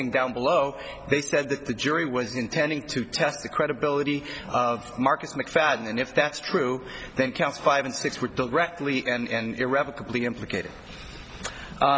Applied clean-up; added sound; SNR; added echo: none; none; none; none.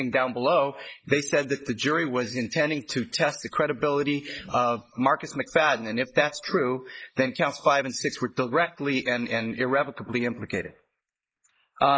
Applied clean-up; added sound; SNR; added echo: neural mask model Resemble Enhance denoiser.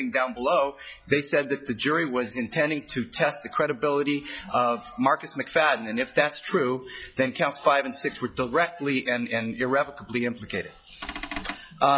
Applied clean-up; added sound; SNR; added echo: classical method log-MMSE.